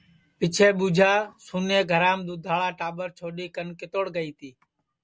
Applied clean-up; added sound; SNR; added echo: none; none; none; none.